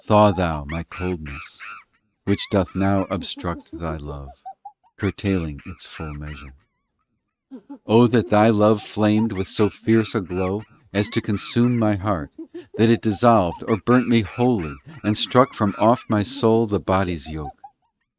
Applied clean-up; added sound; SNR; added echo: neural mask model RNNoise.